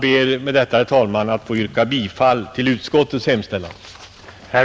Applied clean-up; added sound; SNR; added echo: none; none; none; none.